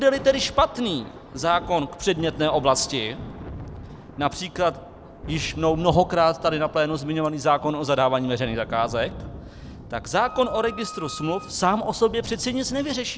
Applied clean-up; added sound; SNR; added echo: none; Thunder + Wind instrument, woodwind instrument; 15 dB; none.